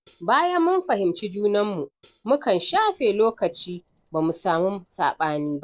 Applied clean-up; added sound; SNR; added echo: neural separator model SepFormer DNS4.